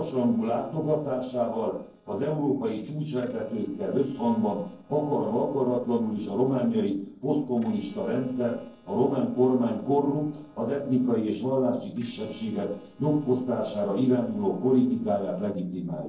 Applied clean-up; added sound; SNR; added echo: neural separator model SepFormer DNS4.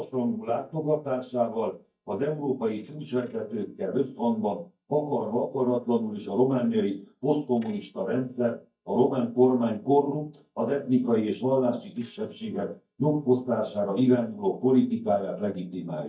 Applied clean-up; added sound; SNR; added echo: neural mask model DeepFilterNet 3.